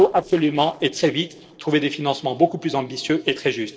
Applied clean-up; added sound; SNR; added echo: neural separator model SepFormer DNS4.